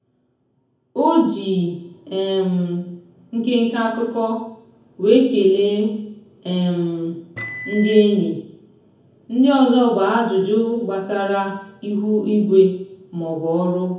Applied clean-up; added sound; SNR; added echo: none; Microwave oven; 13 dB; reverberation time 0.7 s.